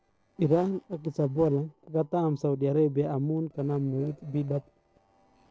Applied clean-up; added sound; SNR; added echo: neural separator model SepFormer DNS4.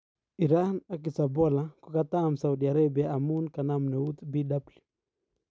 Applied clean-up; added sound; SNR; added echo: none; none; none; none.